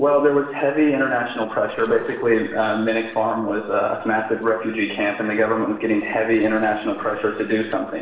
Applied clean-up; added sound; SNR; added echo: neural separator model SepFormer DNS4.